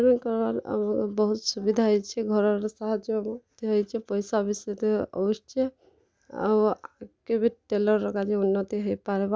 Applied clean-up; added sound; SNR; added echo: none; none; none; none.